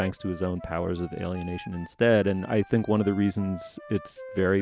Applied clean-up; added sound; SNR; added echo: none; Wind instrument, woodwind instrument; 18 dB; none.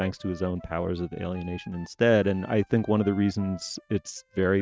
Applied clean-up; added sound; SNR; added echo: neural mask model RNNoise.